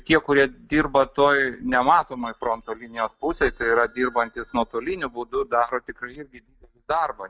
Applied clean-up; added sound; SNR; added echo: neural mask model DeepFilterNet 3.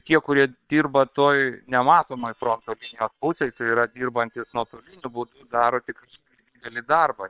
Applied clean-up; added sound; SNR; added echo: neural separator model SepFormer WHAM!.